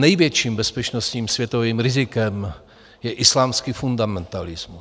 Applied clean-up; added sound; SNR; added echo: none; none; none; none.